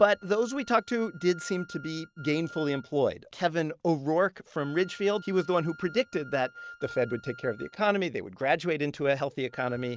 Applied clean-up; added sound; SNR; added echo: neural mask model RNNoise.